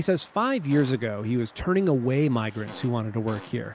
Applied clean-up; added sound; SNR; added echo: none; Fart; 18 dB; none.